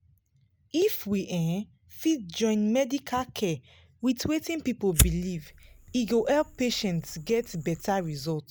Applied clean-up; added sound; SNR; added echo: none; Fire; 4 dB; none.